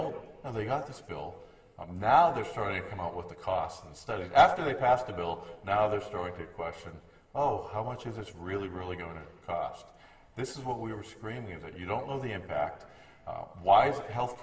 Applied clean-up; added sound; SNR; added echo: none; none; none; reverberation time 2.4 s.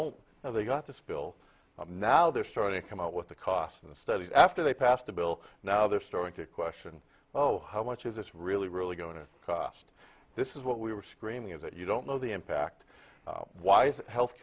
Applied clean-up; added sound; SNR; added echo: none; none; none; none.